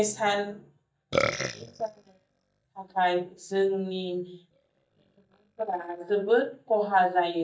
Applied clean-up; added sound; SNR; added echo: neural mask model DeepFilterNet 3.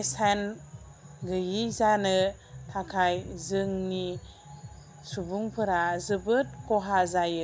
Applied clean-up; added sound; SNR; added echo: none; none; none; none.